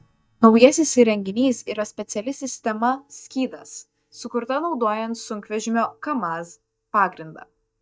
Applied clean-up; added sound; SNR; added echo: neural mask model DeepFilterNet 3.